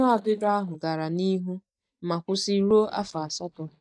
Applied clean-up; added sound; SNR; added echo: neural mask model DeepFilterNet 3.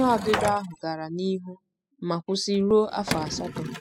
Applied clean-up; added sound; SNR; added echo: classical method spectral subtraction.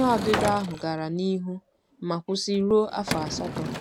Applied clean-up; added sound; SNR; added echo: none; Sliding door / Wood; 7 dB; none.